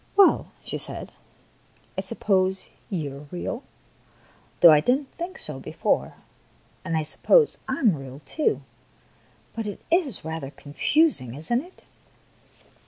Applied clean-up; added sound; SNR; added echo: none; none; none; none.